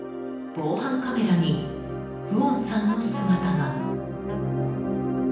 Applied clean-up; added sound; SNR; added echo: none; Wind instrument, woodwind instrument; 13 dB; reverberation time 0.9 s.